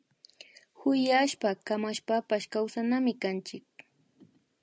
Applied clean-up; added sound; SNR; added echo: none; none; none; none.